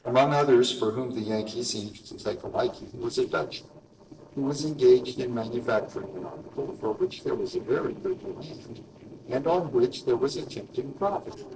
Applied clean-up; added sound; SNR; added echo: neural separator model SepFormer DNS4.